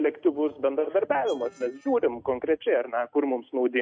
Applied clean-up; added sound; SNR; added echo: neural mask model RNNoise.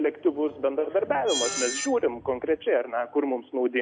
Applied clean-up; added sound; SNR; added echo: none; Screech; 10 dB; none.